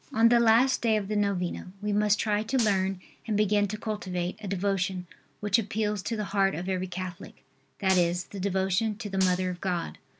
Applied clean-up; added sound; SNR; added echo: none; Gunshot, gunfire; 13 dB; none.